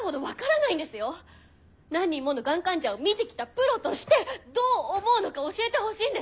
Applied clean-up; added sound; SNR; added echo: none; none; none; none.